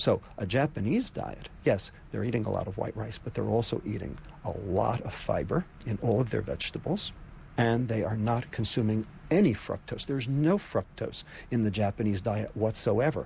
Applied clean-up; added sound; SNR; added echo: none; none; none; none.